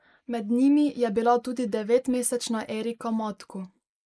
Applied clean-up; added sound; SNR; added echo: neural mask model Resemble Enhance denoiser.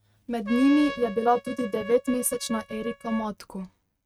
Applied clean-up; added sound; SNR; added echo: neural mask model RNNoise.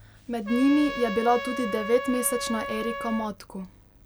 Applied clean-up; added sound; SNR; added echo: none; Trumpet; 8 dB; none.